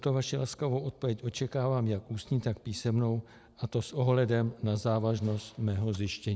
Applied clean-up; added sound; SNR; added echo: none; none; none; none.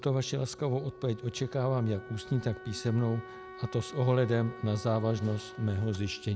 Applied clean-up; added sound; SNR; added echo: none; Wind instrument, woodwind instrument; 16 dB; none.